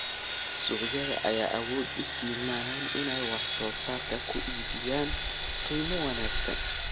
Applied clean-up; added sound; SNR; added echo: none; Sawing; -4 dB; none.